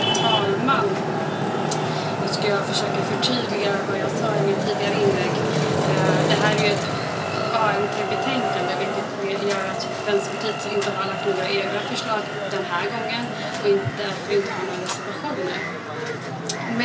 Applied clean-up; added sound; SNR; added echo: none; Traffic noise, roadway noise; -1 dB; reverberation time 0.3 s.